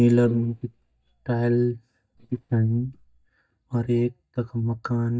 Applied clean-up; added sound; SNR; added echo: neural mask model DeepFilterNet 3.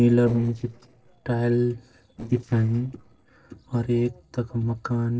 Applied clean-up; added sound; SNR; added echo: neural separator model SepFormer DNS4.